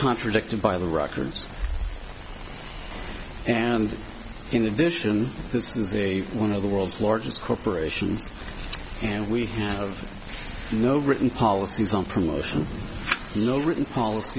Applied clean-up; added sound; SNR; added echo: none; none; none; none.